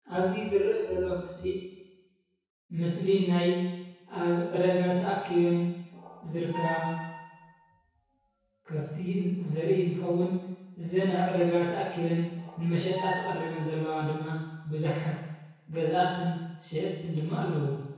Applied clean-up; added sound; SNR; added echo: none; Squeak; 12 dB; reverberation time 1.0 s.